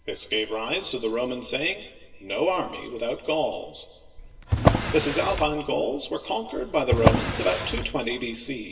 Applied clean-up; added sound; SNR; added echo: none; Drawer open or close; -2 dB; reverberation time 1.3 s.